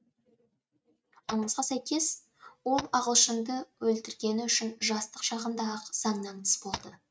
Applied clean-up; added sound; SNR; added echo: neural mask model RNNoise.